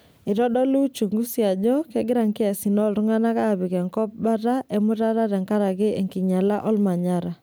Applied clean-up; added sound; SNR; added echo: none; none; none; none.